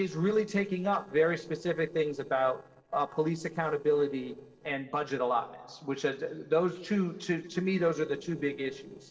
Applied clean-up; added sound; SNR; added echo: neural separator model SepFormer DNS4.